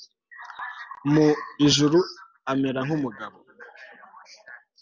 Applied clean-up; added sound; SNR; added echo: none; none; none; none.